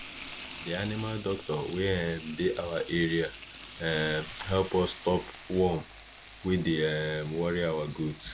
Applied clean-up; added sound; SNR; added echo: none; Frying (food); 15 dB; none.